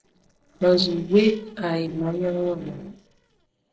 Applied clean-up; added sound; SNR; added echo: neural separator model SepFormer DNS4.